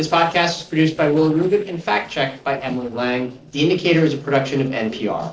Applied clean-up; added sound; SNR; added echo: neural separator model SepFormer DNS4.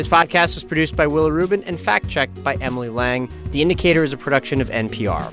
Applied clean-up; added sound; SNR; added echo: none; none; none; none.